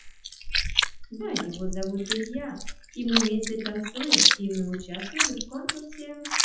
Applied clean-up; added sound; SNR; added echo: classical method WPE with log-MMSE.